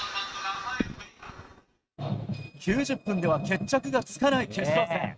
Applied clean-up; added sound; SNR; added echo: neural mask model RNNoise.